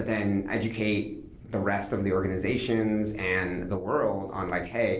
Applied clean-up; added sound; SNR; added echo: none; none; none; none.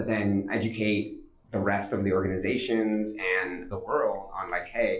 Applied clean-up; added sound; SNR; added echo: classical method log-MMSE.